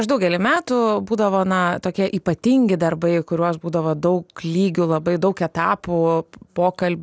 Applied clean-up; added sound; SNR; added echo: none; none; none; none.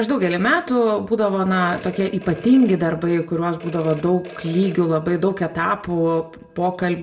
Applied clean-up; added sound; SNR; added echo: none; Telephone; 19 dB; reverberation time 0.4 s.